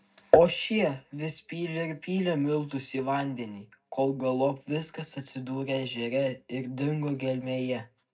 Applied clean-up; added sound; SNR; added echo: none; none; none; reverberation time 0.3 s.